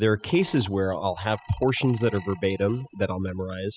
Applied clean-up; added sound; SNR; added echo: classical method spectral subtraction.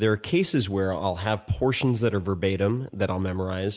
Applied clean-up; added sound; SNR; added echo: none; none; none; none.